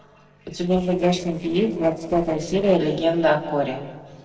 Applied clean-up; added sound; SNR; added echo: neural separator model SepFormer DNS4.